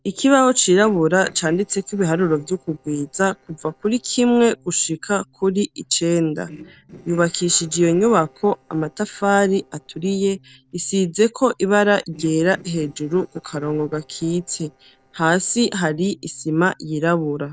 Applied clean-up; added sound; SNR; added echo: neural separator model SepFormer DNS4.